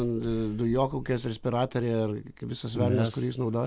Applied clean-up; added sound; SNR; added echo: none; none; none; none.